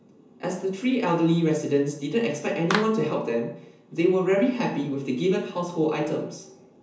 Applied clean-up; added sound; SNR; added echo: none; Clapping; 8 dB; reverberation time 0.6 s.